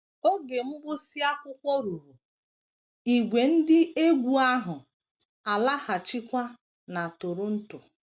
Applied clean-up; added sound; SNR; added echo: none; none; none; none.